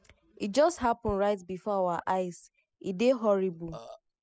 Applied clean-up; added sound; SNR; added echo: classical method spectral subtraction.